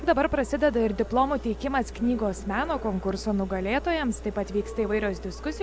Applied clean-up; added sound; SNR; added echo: none; Engine; 13 dB; none.